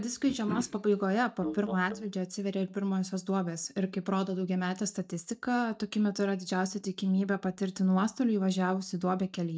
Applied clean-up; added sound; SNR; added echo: neural mask model DeepFilterNet 3.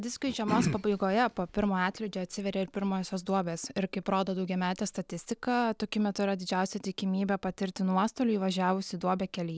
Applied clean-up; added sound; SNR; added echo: none; none; none; none.